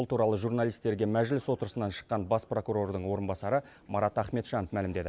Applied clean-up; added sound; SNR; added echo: none; none; none; none.